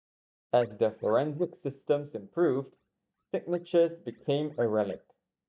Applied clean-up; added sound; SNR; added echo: neural mask model DeepFilterNet 3.